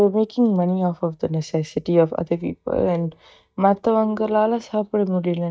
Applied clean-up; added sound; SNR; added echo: neural mask model DeepFilterNet 3.